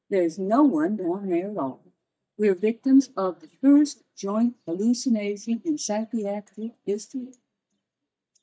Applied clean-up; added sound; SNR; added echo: neural mask model DeepFilterNet 3.